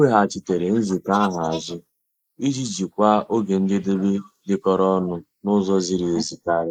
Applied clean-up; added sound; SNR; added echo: neural mask model Resemble Enhance denoiser.